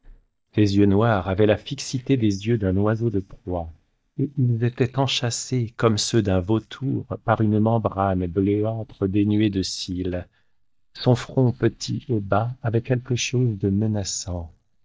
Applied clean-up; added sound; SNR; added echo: neural mask model DeepFilterNet 3.